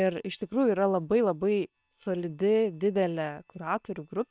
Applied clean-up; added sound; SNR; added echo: neural separator model SepFormer WHAM!.